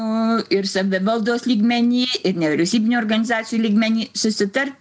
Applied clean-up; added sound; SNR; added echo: none; none; none; none.